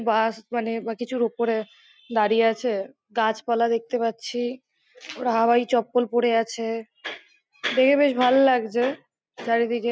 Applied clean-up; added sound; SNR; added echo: none; none; none; none.